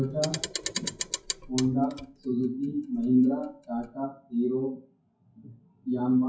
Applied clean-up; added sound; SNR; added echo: classical method WPE with log-MMSE.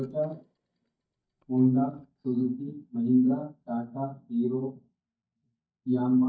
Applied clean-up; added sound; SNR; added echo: neural mask model DeepFilterNet 3.